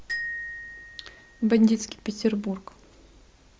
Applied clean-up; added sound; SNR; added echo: none; Glockenspiel; 12 dB; none.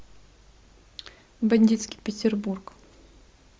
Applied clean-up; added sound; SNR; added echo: none; none; none; none.